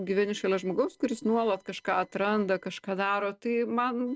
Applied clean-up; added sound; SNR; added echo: neural separator model SepFormer DNS4.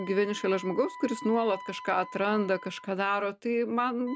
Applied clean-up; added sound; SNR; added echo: none; Wind instrument, woodwind instrument; 16 dB; none.